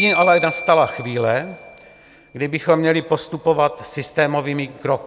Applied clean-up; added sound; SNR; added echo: none; Marimba, xylophone; 11 dB; none.